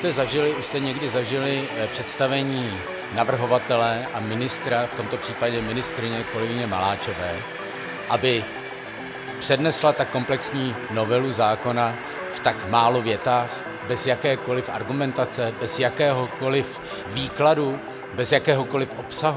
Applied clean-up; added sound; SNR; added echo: none; Train + Organ; 9 dB; none.